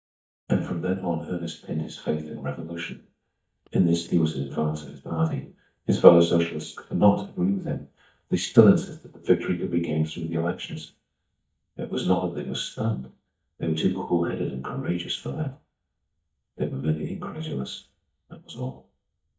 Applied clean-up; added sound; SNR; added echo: neural mask model DeepFilterNet 3.